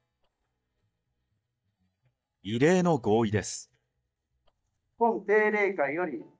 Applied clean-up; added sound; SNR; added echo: neural mask model DeepFilterNet 3.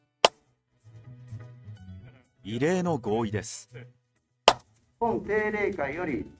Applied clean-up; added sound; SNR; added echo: neural mask model RNNoise.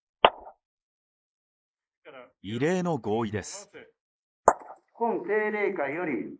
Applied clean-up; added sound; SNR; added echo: neural mask model Resemble Enhance denoiser.